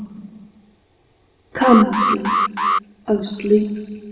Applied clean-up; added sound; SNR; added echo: none; Alarm; 0 dB; reverberation time 1.8 s.